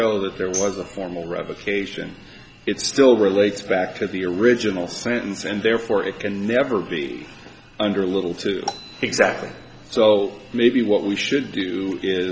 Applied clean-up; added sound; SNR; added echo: none; Marimba, xylophone + Tambourine; 15 dB; none.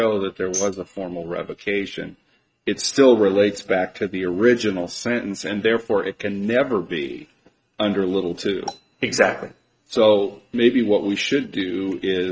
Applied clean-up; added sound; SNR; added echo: neural mask model RNNoise.